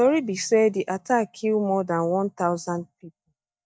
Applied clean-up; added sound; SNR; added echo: neural mask model DeepFilterNet 3.